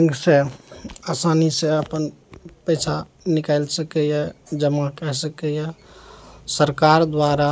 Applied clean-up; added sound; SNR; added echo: none; none; none; none.